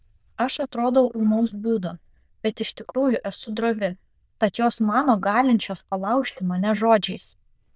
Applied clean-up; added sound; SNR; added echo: neural diffusion model UNIVERSE++.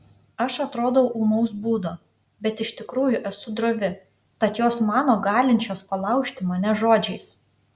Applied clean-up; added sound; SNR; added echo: none; none; none; none.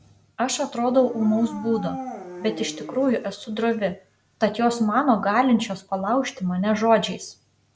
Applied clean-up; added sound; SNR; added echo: none; Dog; 14 dB; none.